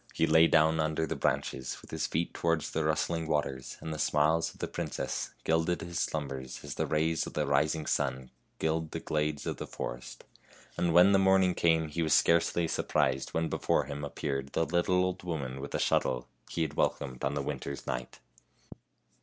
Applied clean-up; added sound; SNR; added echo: none; none; none; none.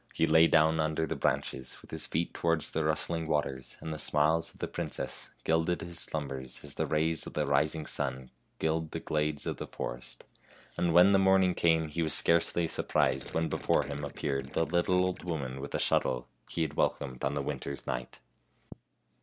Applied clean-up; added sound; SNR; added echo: none; Gurgling; 16 dB; none.